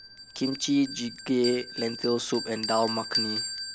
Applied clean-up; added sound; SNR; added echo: none; Bell; 7 dB; none.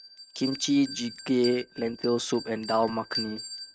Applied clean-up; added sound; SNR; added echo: neural mask model RNNoise.